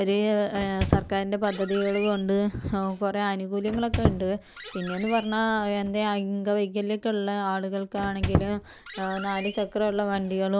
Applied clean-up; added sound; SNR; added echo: none; Squeak; 6 dB; none.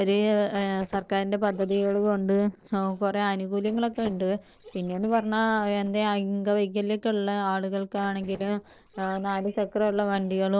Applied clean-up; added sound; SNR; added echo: neural separator model SepFormer DNS4.